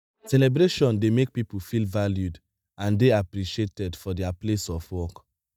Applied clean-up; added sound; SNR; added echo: neural mask model DeepFilterNet 3.